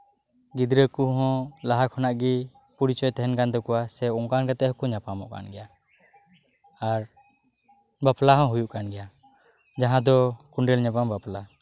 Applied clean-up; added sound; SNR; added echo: none; none; none; none.